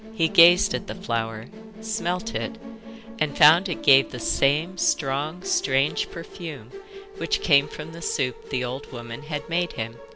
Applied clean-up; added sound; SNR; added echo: none; Musical instrument; 13 dB; none.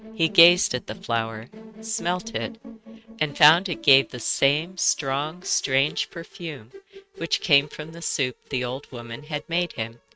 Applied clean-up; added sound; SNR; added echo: neural mask model RNNoise.